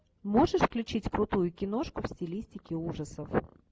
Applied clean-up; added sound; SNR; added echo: none; none; none; none.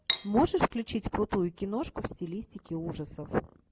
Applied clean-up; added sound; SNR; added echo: none; Cutlery, silverware; 1 dB; none.